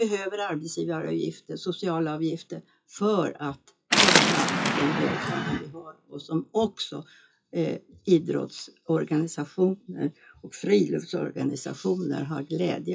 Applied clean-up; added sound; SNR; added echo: classical method WPE with log-MMSE.